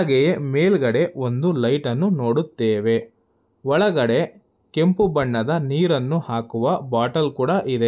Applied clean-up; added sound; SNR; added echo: none; none; none; none.